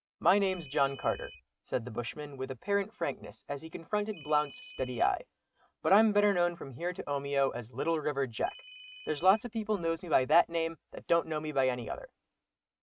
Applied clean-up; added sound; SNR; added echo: neural mask model RNNoise.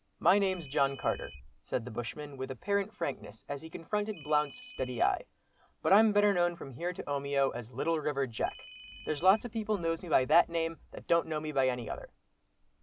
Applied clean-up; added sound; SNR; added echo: none; Ringtone; 18 dB; none.